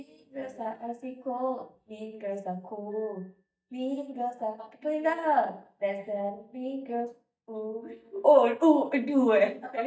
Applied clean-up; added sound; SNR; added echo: neural mask model DeepFilterNet 3.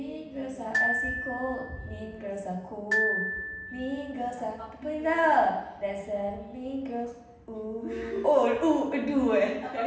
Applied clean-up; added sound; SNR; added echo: none; Glockenspiel; 3 dB; reverberation time 0.9 s.